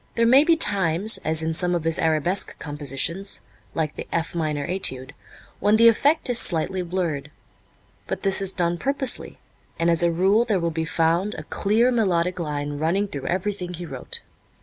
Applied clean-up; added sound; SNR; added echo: none; none; none; none.